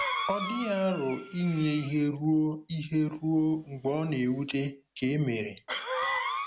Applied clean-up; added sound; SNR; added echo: none; Cough; 8 dB; none.